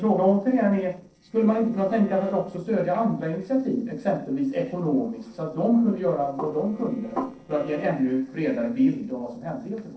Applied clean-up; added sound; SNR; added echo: neural separator model SepFormer DNS4.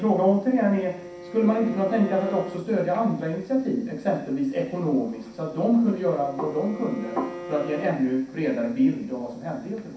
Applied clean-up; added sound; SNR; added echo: none; Bowed string instrument; 17 dB; reverberation time 0.6 s.